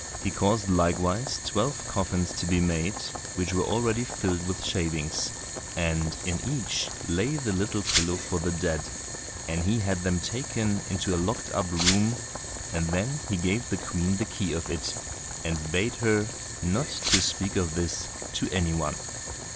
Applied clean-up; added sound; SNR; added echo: none; Boiling + Glass; 5 dB; none.